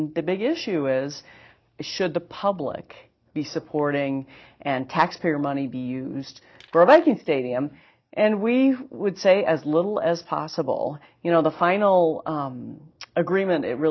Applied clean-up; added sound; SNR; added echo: neural mask model DeepFilterNet 3.